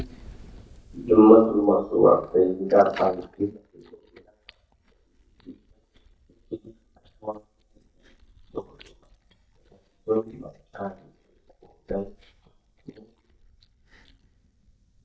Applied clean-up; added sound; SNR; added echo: neural mask model DeepFilterNet 3.